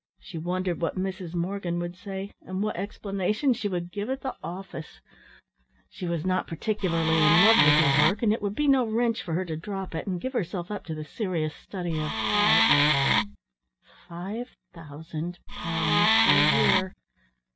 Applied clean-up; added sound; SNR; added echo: none; Wood; -5 dB; none.